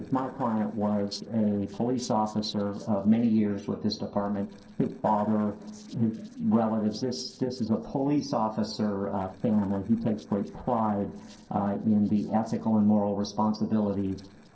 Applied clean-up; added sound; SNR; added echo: neural separator model SepFormer DNS4.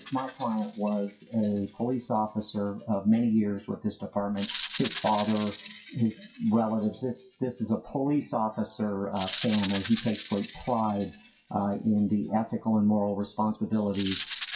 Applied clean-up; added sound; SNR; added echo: classical method WPE with log-MMSE.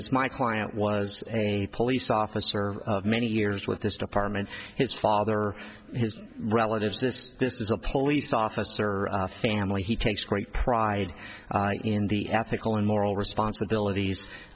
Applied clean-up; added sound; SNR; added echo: none; none; none; none.